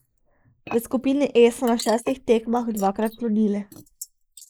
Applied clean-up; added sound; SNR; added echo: neural mask model Resemble Enhance denoiser.